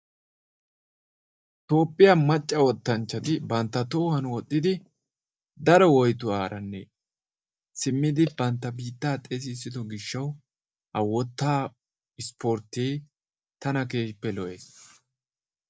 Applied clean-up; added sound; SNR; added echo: neural mask model DeepFilterNet 3.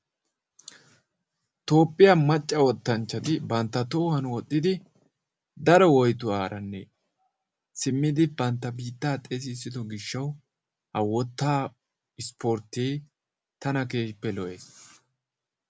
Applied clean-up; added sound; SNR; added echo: none; none; none; none.